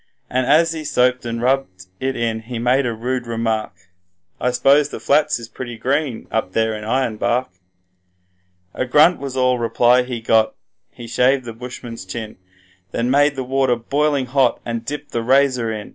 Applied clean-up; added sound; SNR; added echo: neural separator model SepFormer DNS4.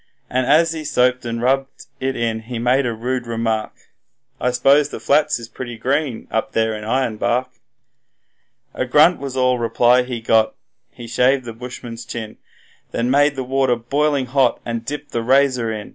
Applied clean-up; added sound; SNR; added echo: none; none; none; none.